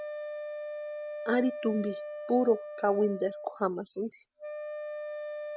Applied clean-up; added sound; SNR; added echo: none; Wind instrument, woodwind instrument; 7 dB; none.